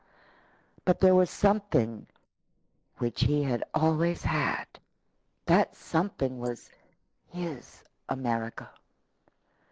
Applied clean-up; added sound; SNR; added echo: neural mask model Resemble Enhance denoiser.